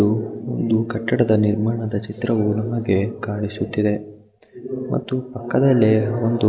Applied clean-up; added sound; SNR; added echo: none; none; none; none.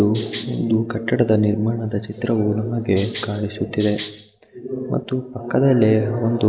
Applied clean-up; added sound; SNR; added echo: none; Rattle (instrument); 16 dB; none.